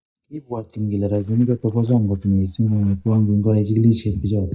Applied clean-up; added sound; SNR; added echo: neural mask model DeepFilterNet 3.